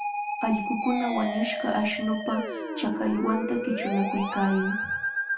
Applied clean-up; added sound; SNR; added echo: none; Musical instrument; 3 dB; reverberation time 0.3 s.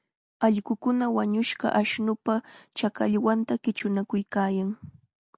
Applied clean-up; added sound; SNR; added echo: none; none; none; none.